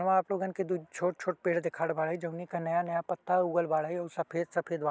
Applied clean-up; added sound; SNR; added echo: none; none; none; none.